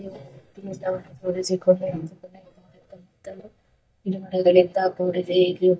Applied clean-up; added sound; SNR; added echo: neural mask model DeepFilterNet 3.